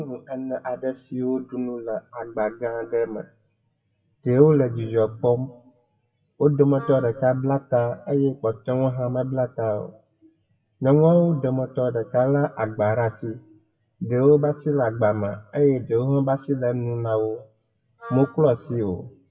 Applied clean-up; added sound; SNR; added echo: classical method WPE with log-MMSE.